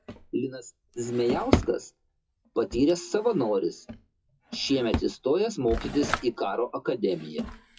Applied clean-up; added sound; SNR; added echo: classical method WPE with log-MMSE.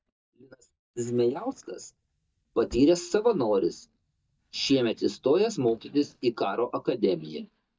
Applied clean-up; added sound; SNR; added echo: neural mask model DeepFilterNet 3.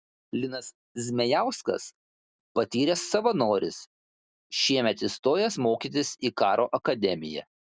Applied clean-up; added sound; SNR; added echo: none; none; none; none.